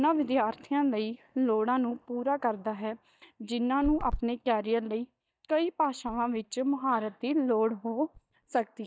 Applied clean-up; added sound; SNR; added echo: neural mask model DeepFilterNet 3.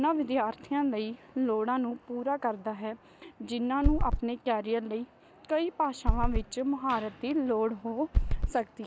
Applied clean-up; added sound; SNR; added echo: none; Run; -4 dB; none.